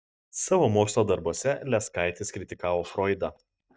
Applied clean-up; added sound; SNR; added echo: neural mask model DeepFilterNet 3.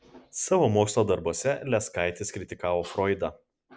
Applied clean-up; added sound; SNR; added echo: none; none; none; none.